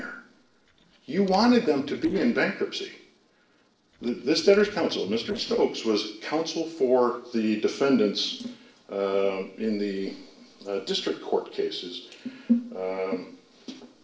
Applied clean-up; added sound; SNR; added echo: neural separator model SepFormer DNS4.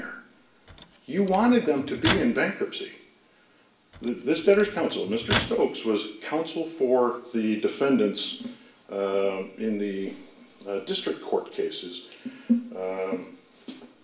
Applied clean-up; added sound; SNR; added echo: none; Microwave oven; 7 dB; reverberation time 0.5 s.